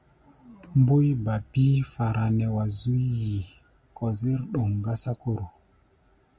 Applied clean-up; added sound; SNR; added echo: none; none; none; none.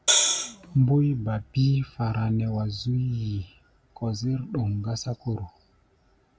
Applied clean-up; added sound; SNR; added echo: none; Hi-hat; -4 dB; none.